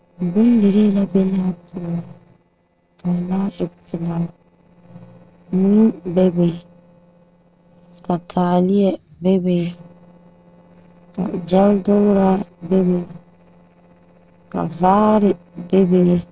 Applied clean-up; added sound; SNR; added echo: neural separator model SepFormer DNS4.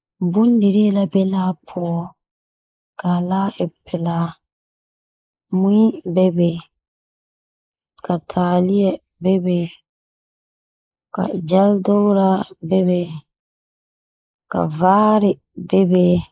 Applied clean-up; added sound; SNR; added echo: neural mask model Resemble Enhance denoiser.